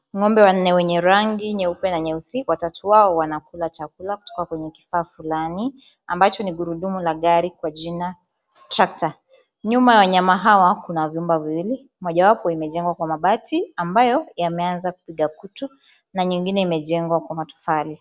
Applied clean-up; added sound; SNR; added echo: none; none; none; none.